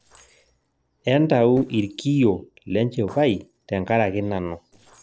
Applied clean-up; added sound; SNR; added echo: neural separator model SepFormer DNS4.